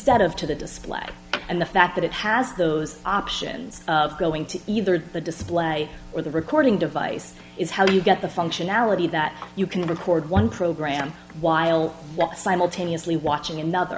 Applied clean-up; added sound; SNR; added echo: none; none; none; none.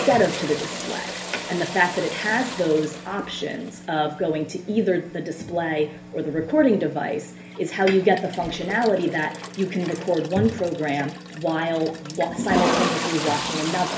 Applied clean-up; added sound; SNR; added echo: none; Toilet flush; 8 dB; reverberation time 0.3 s.